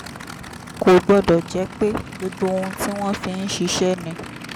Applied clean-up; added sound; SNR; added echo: none; Idling / Aircraft; 14 dB; none.